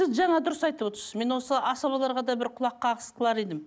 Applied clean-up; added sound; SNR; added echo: none; none; none; none.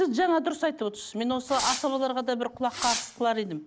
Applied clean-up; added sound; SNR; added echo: none; Fireworks; 8 dB; none.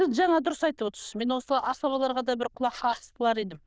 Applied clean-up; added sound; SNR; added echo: neural diffusion model UNIVERSE++.